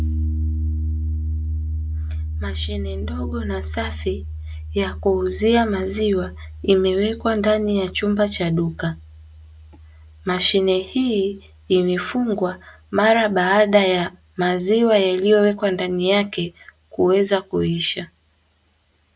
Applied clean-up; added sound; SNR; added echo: none; Piano; 9 dB; none.